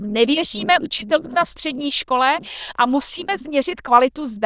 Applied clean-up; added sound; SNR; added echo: neural diffusion model UNIVERSE++.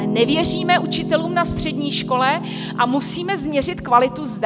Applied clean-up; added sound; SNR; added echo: none; Piano; 6 dB; none.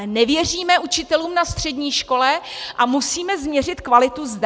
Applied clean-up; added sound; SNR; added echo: none; none; none; none.